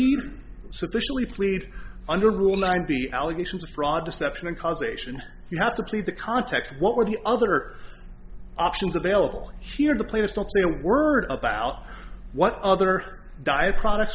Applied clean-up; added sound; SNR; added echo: none; Cutlery, silverware; 19 dB; none.